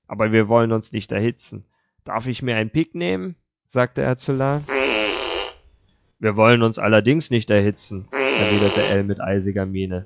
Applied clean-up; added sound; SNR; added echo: classical method log-MMSE.